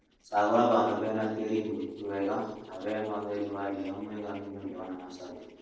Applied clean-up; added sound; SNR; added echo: neural separator model SepFormer DNS4.